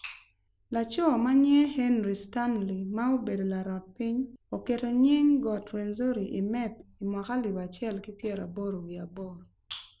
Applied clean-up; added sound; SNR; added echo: none; none; none; none.